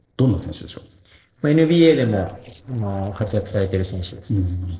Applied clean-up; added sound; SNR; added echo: neural separator model SepFormer DNS4.